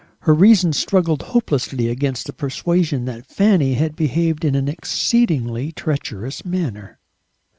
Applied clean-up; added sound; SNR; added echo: none; none; none; none.